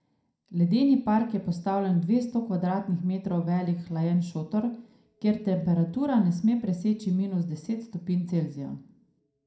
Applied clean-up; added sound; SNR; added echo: none; none; none; reverberation time 0.4 s.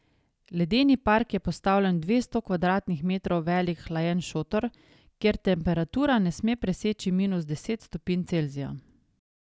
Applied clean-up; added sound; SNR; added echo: none; none; none; none.